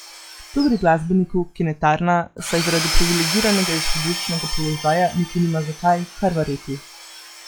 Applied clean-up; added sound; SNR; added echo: classical method log-MMSE.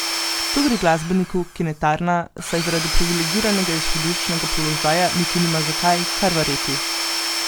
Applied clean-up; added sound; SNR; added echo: none; Tools / Domestic sounds, home sounds; 3 dB; none.